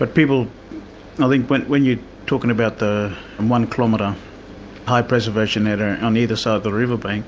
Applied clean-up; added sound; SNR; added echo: none; none; none; none.